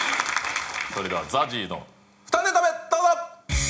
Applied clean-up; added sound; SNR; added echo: none; none; none; reverberation time 0.4 s.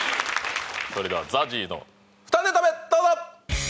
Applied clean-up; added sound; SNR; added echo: none; none; none; none.